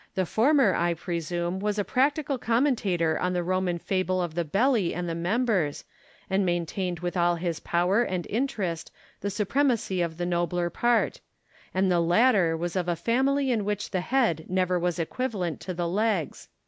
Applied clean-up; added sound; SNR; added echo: none; none; none; none.